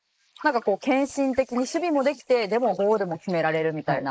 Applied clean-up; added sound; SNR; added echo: neural mask model Resemble Enhance denoiser.